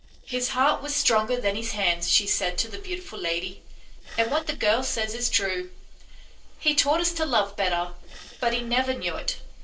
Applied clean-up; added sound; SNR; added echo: neural separator model SepFormer DNS4.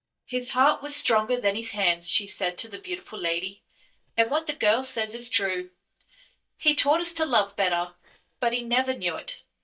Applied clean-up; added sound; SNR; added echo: neural mask model DeepFilterNet 3.